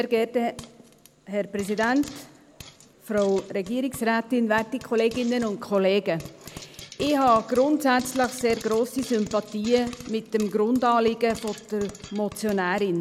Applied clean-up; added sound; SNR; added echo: none; Frying (food); 19 dB; none.